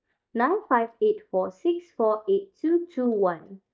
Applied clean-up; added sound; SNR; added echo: neural mask model DeepFilterNet 3.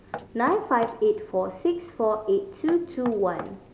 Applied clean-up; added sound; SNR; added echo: none; Knock; 16 dB; none.